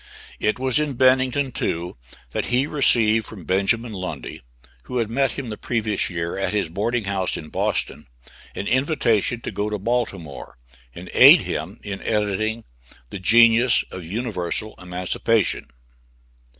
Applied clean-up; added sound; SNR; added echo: none; none; none; none.